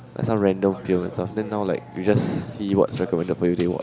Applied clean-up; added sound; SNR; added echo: none; Burping, eructation; 17 dB; none.